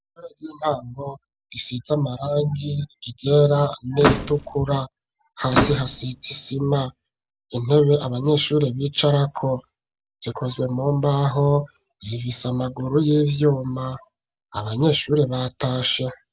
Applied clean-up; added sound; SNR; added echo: none; Slam / Microwave oven; 1 dB; none.